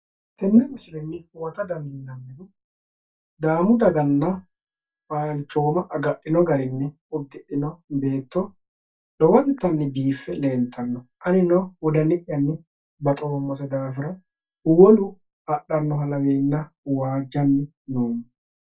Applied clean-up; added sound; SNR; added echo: neural mask model DeepFilterNet 3.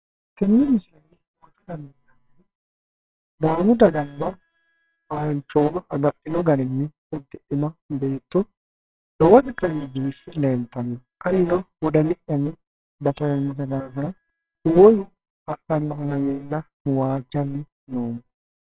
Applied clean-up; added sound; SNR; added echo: neural separator model SepFormer WHAMR!.